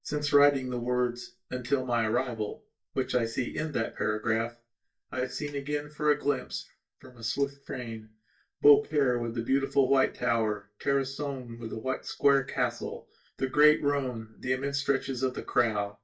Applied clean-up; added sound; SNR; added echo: neural mask model DeepFilterNet 3.